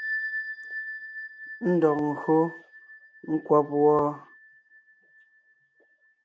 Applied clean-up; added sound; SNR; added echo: none; Bell; 12 dB; none.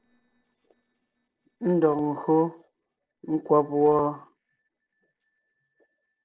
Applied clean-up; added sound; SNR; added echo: neural separator model SepFormer DNS4.